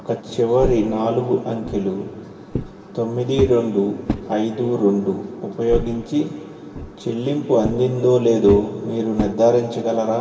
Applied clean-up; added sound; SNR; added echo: none; Walk, footsteps; 10 dB; reverberation time 2.4 s.